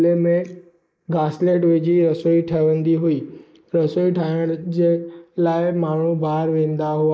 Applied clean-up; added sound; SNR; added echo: neural mask model Resemble Enhance denoiser.